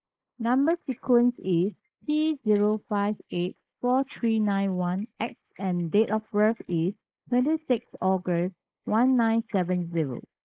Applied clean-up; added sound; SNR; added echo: neural mask model Resemble Enhance denoiser.